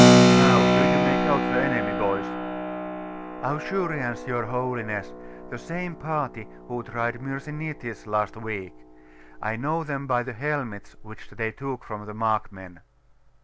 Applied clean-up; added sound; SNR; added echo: none; Keyboard (musical); -4 dB; none.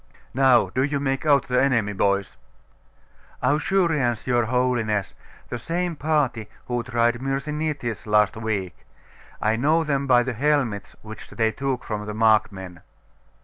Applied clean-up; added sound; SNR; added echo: none; none; none; none.